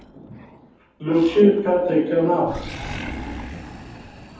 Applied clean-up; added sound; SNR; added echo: none; Animal; 14 dB; reverberation time 0.9 s.